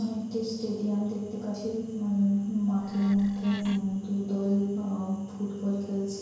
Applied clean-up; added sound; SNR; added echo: none; Wood; 16 dB; reverberation time 1.0 s.